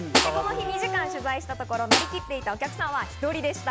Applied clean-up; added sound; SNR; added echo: none; Snare drum; 1 dB; none.